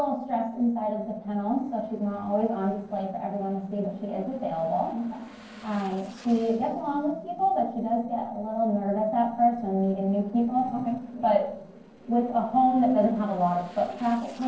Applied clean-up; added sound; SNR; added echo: neural separator model SepFormer DNS4.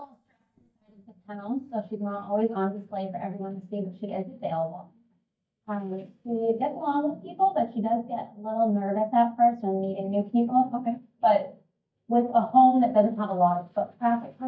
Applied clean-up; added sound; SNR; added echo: neural mask model DeepFilterNet 3.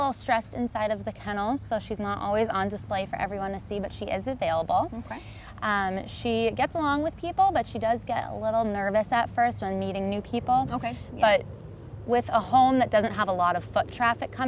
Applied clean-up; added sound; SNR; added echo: none; none; none; none.